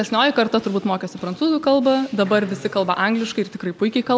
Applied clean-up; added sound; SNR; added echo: none; none; none; none.